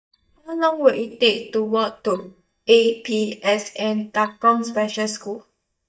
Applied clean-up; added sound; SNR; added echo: neural mask model DeepFilterNet 3.